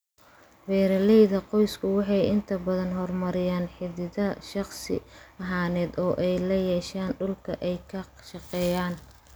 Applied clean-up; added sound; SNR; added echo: none; none; none; none.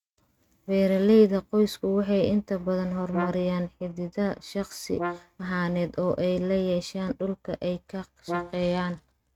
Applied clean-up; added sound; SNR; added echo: neural mask model RNNoise.